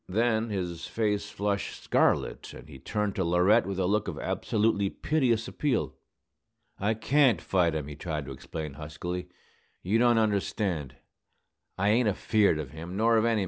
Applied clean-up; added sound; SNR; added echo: none; none; none; none.